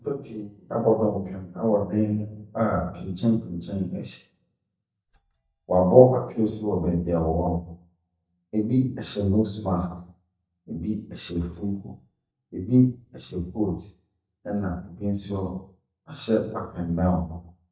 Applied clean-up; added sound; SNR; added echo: neural mask model DeepFilterNet 3.